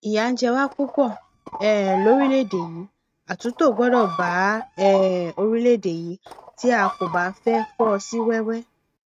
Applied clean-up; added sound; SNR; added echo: neural mask model RNNoise.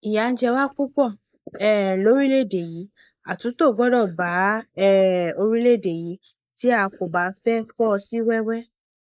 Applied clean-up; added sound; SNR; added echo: neural mask model Resemble Enhance denoiser.